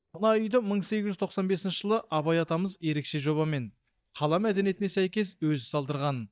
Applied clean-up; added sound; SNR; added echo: neural mask model DeepFilterNet 3.